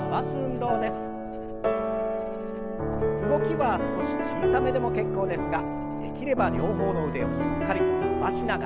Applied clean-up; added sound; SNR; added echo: none; Writing; 15 dB; none.